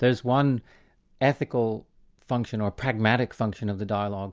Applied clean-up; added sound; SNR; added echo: none; none; none; none.